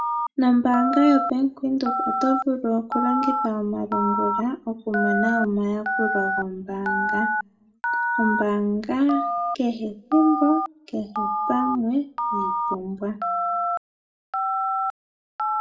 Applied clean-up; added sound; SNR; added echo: none; Telephone; 2 dB; reverberation time 0.4 s.